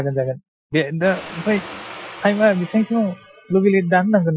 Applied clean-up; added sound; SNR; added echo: classical method Wiener filter.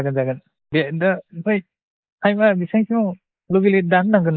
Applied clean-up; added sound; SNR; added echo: neural mask model Resemble Enhance denoiser.